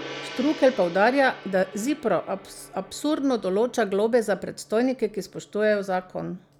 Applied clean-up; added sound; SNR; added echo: none; Gong; 19 dB; none.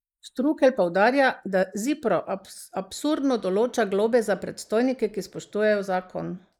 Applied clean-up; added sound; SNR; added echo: neural mask model Resemble Enhance denoiser.